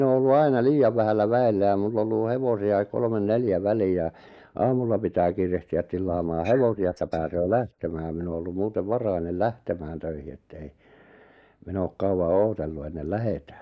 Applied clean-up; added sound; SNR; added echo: neural mask model Resemble Enhance denoiser.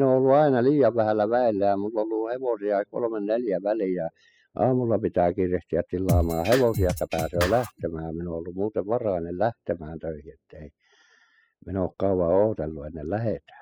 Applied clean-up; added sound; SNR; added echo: classical method spectral subtraction.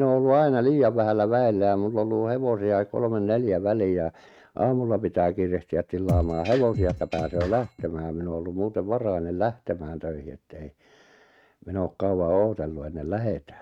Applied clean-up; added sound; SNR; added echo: neural mask model RNNoise.